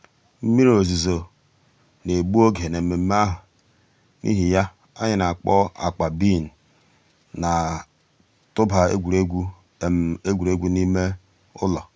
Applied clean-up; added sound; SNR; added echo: none; none; none; none.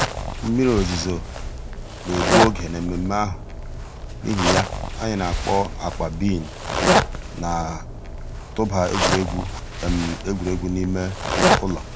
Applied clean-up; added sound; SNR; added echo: none; Zipper (clothing); -1 dB; none.